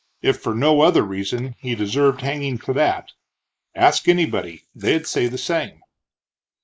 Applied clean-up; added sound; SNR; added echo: neural mask model Resemble Enhance denoiser.